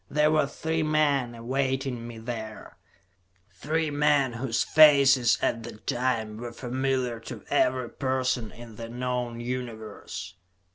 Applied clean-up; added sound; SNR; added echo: none; none; none; none.